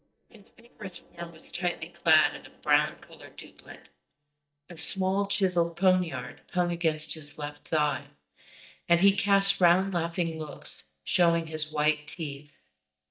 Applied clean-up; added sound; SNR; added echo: neural mask model DeepFilterNet 3.